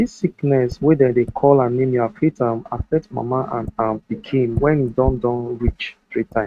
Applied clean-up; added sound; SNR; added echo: neural mask model RNNoise.